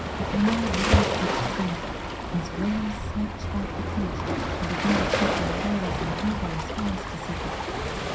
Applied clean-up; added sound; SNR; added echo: none; Waves, surf; -3 dB; reverberation time 0.3 s.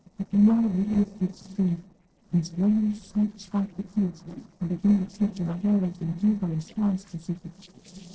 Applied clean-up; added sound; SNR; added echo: neural separator model SepFormer DNS4.